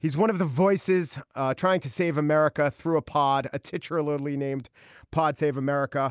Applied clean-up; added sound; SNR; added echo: none; none; none; none.